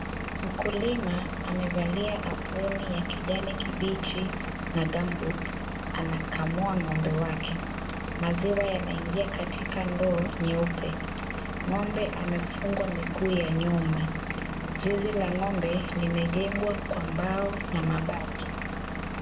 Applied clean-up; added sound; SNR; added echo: none; Engine / Vehicle; 3 dB; reverberation time 0.5 s.